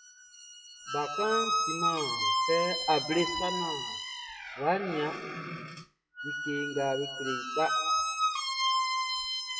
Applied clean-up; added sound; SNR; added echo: classical method WPE with log-MMSE.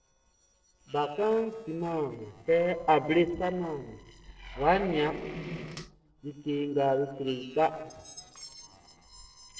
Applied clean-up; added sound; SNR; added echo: neural separator model SepFormer DNS4.